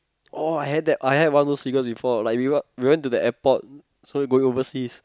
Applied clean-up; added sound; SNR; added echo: none; none; none; none.